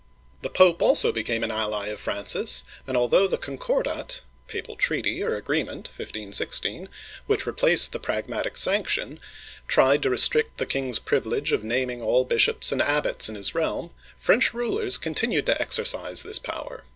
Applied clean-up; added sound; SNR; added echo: none; none; none; none.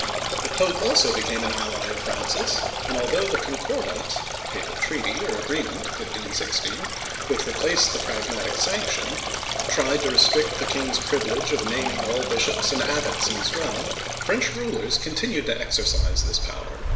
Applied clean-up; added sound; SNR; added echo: none; Stream; 2 dB; reverberation time 0.7 s.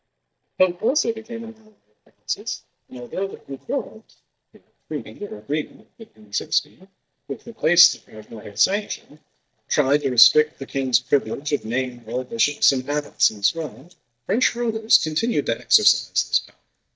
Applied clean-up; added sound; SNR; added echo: neural mask model DeepFilterNet 3.